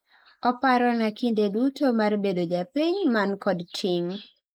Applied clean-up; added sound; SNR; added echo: neural mask model Resemble Enhance denoiser.